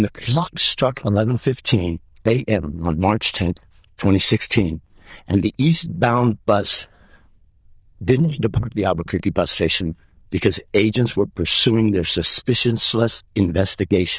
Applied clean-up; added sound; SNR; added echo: neural diffusion model UNIVERSE++.